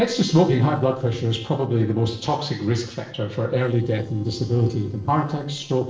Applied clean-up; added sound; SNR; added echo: neural separator model SepFormer DNS4.